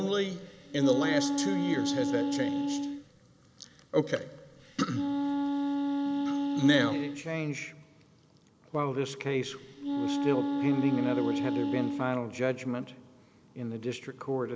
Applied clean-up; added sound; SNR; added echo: none; Wind instrument, woodwind instrument; -1 dB; none.